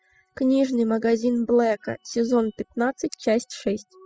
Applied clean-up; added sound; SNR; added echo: classical method spectral subtraction.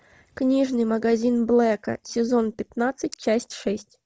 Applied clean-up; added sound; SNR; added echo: none; none; none; none.